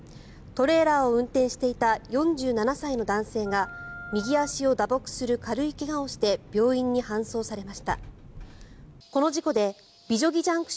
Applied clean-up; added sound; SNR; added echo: none; Wind instrument, woodwind instrument; 17 dB; none.